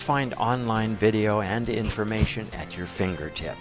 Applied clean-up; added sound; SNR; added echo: none; Dog; 10 dB; none.